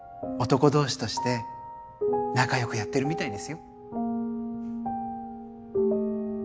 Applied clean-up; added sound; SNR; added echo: none; none; none; none.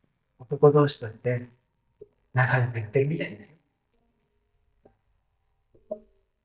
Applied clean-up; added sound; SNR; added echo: neural mask model DeepFilterNet 3.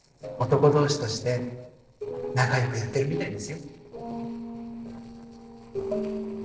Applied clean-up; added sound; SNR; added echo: neural separator model SepFormer DNS4.